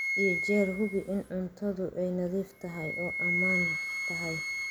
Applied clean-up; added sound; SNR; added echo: none; Wind instrument, woodwind instrument; 1 dB; none.